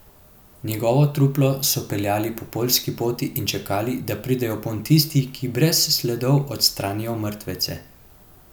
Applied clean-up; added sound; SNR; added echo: none; none; none; none.